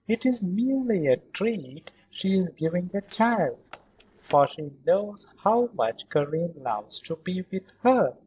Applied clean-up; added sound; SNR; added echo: neural separator model SepFormer DNS4.